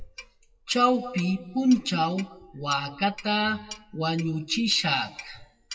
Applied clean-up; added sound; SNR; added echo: classical method WPE with log-MMSE.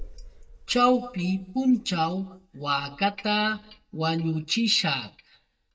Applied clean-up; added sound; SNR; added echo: neural mask model DeepFilterNet 3.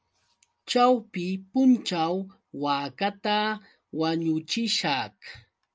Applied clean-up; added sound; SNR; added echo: none; none; none; none.